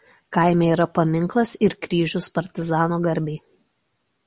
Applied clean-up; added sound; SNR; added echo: none; none; none; none.